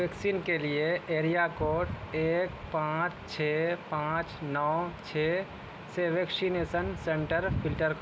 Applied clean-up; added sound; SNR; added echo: none; none; none; none.